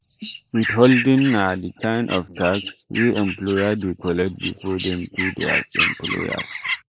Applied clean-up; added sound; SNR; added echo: neural mask model Resemble Enhance denoiser.